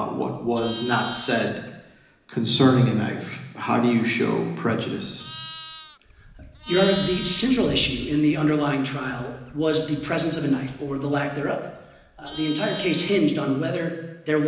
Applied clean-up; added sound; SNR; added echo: none; Livestock, farm animals, working animals; 16 dB; reverberation time 1.0 s.